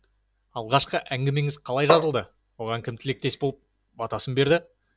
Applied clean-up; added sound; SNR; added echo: none; Tap; -1 dB; none.